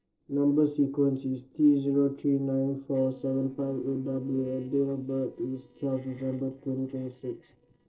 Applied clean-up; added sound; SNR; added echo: neural separator model SepFormer DNS4.